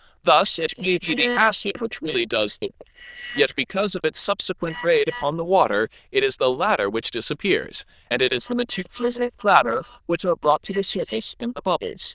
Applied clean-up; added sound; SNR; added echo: neural diffusion model UNIVERSE++.